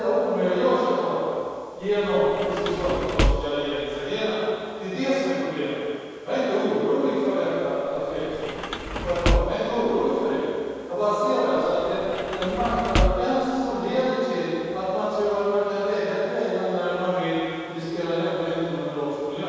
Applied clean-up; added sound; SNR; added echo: none; Sliding door / Slam; 4 dB; reverberation time 2.2 s.